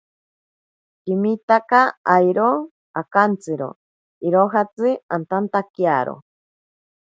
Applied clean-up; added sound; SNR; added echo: none; none; none; none.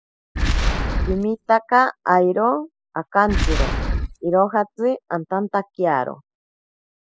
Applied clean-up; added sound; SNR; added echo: classical method spectral subtraction.